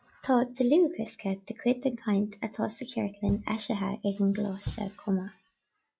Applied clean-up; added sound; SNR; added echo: classical method log-MMSE.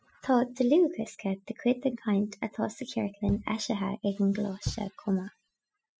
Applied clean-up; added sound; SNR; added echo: classical method spectral subtraction.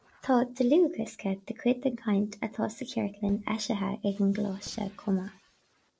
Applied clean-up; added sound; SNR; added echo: neural separator model SepFormer DNS4.